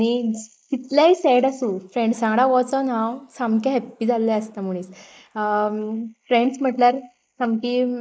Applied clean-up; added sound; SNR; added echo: neural mask model Resemble Enhance denoiser.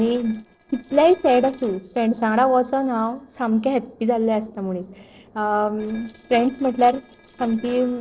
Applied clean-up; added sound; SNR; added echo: neural separator model SepFormer DNS4.